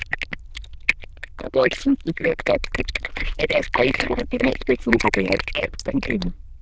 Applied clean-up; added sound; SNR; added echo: neural diffusion model UNIVERSE++.